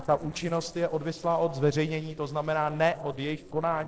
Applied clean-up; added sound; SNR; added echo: neural separator model SepFormer DNS4.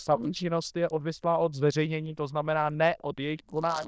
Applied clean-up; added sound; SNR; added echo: neural diffusion model UNIVERSE++.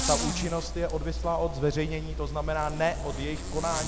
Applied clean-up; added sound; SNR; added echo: none; Zipper (clothing); 3 dB; none.